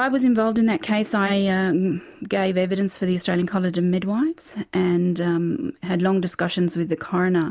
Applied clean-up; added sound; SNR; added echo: none; none; none; none.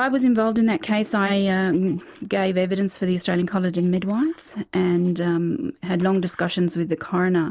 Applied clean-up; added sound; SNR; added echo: neural separator model SepFormer DNS4.